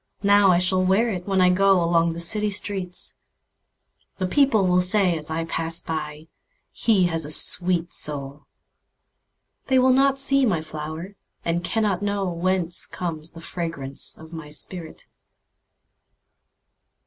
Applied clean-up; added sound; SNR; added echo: none; none; none; none.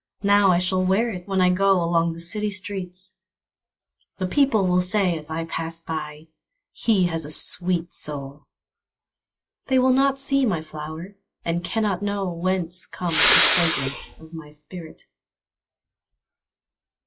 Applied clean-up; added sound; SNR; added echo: classical method log-MMSE.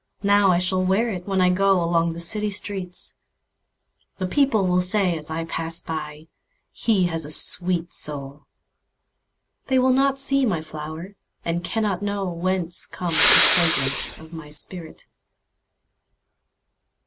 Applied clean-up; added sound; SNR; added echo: none; Respiratory sounds; -2 dB; none.